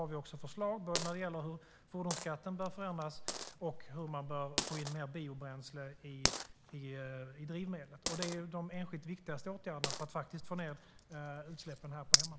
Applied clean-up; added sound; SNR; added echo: none; Coin (dropping); -1 dB; none.